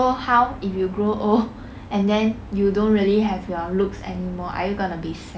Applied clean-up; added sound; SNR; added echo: none; none; none; none.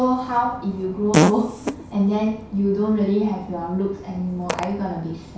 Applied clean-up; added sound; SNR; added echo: none; Fart; 5 dB; reverberation time 0.6 s.